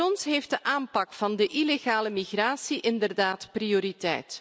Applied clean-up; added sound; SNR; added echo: none; none; none; none.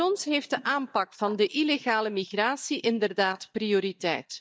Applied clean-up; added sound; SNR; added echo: neural mask model DeepFilterNet 3.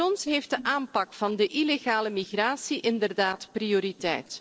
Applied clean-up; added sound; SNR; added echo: neural separator model SepFormer DNS4.